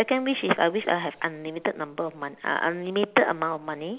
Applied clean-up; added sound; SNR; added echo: none; none; none; none.